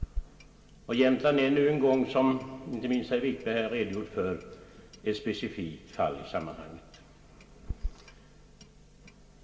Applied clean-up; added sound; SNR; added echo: none; Clock; 14 dB; reverberation time 3.0 s.